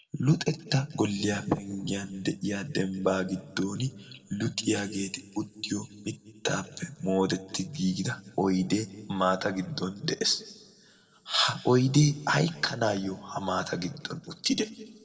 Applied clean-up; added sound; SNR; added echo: none; none; none; reverberation time 1.4 s.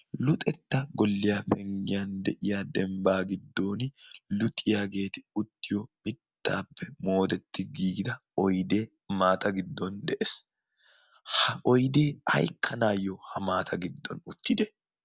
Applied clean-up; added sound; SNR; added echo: none; none; none; none.